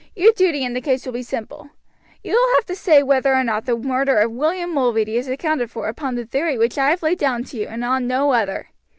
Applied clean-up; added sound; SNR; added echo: none; none; none; none.